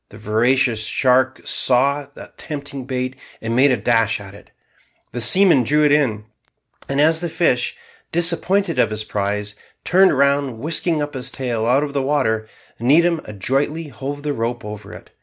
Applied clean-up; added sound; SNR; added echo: none; none; none; none.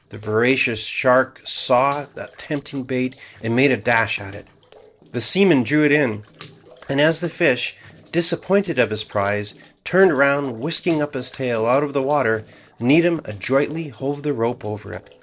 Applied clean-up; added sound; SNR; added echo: neural separator model SepFormer DNS4.